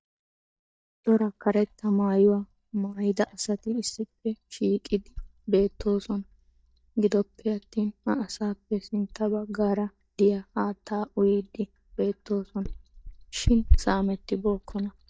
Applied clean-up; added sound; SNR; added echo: neural mask model DeepFilterNet 3.